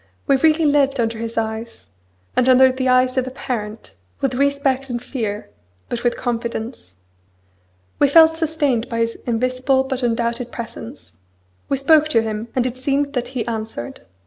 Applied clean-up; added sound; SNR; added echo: none; none; none; none.